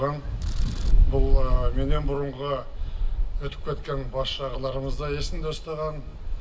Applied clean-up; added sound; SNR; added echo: none; none; none; none.